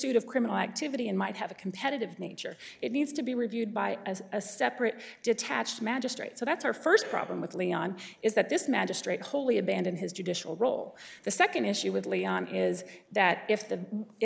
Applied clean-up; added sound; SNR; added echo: none; none; none; none.